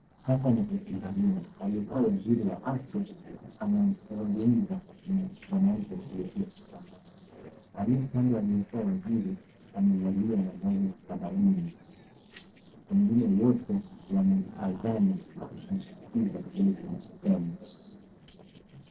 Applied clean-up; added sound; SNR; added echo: neural separator model SepFormer DNS4.